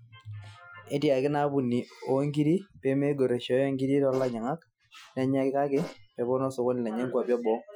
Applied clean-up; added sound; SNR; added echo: classical method Wiener filter.